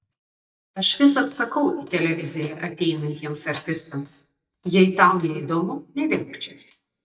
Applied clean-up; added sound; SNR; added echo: neural mask model DeepFilterNet 3.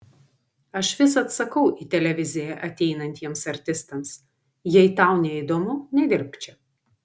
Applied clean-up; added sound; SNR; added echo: none; none; none; none.